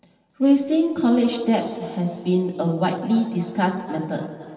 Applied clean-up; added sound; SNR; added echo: none; none; none; reverberation time 2.4 s.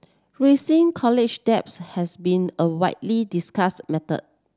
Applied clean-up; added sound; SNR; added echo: none; none; none; none.